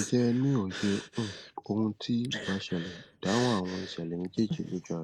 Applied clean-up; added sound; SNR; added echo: neural mask model Resemble Enhance denoiser.